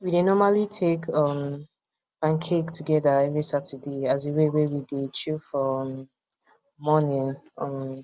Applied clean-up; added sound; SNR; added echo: none; none; none; none.